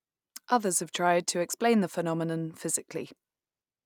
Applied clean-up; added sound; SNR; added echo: none; none; none; none.